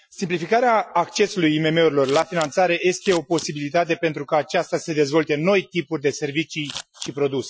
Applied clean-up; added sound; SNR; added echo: classical method Wiener filter.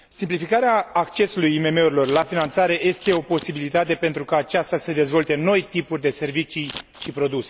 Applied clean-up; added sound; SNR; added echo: none; Scissors; 14 dB; none.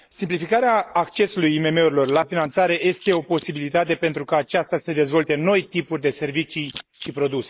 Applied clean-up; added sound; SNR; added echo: neural mask model Resemble Enhance denoiser.